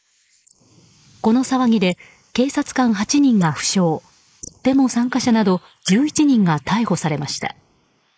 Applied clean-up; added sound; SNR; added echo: neural mask model Resemble Enhance denoiser.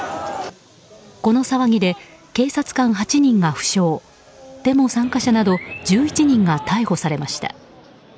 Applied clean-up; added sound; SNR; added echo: none; none; none; none.